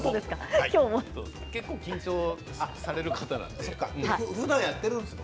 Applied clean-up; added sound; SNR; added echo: none; none; none; none.